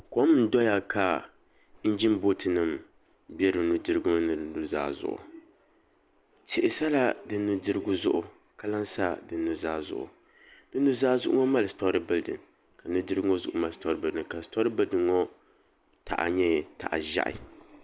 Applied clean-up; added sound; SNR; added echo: none; none; none; none.